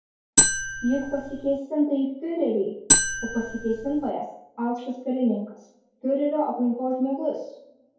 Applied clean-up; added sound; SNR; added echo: none; Marimba, xylophone; -5 dB; reverberation time 2.3 s.